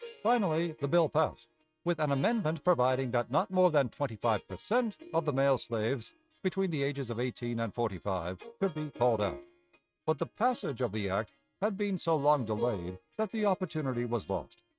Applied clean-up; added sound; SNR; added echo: neural mask model RNNoise.